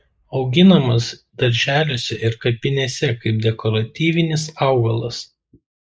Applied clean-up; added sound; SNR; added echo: neural mask model Resemble Enhance denoiser.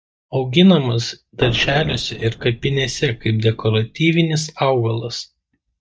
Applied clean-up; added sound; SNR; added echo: neural mask model DeepFilterNet 3.